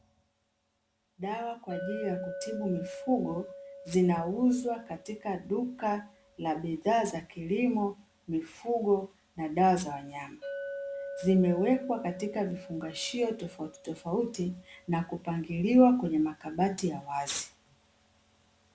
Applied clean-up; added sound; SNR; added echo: none; Chink, clink; 15 dB; none.